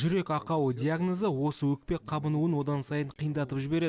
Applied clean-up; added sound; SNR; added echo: none; none; none; none.